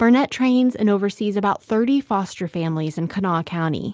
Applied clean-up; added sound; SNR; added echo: none; none; none; none.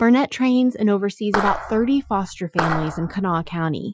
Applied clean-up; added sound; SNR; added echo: classical method Wiener filter.